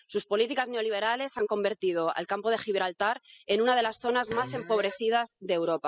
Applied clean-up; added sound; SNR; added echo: classical method spectral subtraction.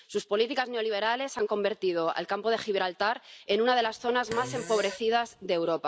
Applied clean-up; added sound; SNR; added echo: none; Fart; 13 dB; none.